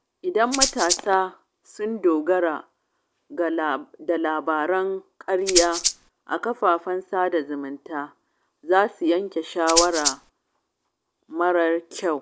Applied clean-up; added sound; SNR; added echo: none; Rattle (instrument); 0 dB; none.